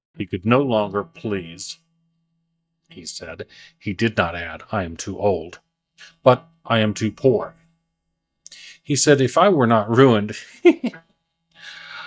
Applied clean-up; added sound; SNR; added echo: neural mask model DeepFilterNet 3.